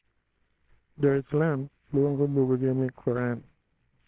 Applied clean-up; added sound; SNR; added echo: neural separator model SepFormer WHAMR!.